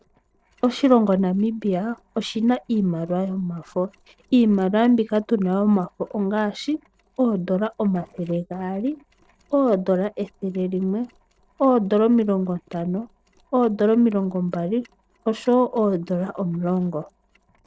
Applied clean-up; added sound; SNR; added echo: neural separator model SepFormer DNS4.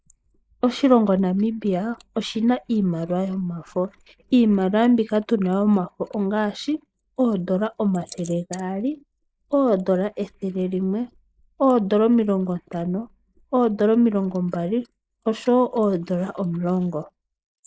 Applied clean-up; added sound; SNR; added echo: neural mask model Resemble Enhance denoiser.